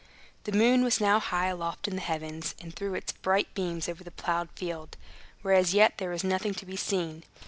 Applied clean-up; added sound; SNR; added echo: none; Keys jangling; 19 dB; none.